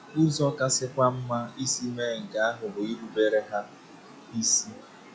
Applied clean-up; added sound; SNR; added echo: classical method log-MMSE.